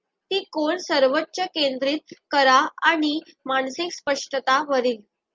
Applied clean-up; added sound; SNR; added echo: none; none; none; none.